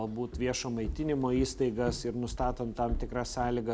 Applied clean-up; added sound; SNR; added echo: none; Walk, footsteps; 8 dB; none.